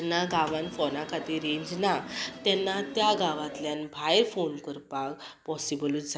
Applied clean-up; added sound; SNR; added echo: none; Subway, metro, underground / Sliding door; 12 dB; none.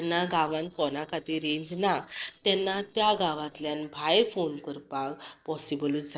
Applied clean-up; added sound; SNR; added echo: neural separator model SepFormer DNS4.